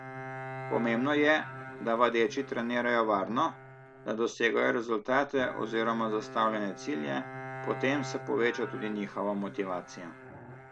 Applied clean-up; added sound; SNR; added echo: none; Bowed string instrument; 13 dB; none.